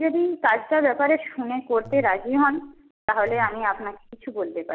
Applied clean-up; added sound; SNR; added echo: none; Buzz; 20 dB; none.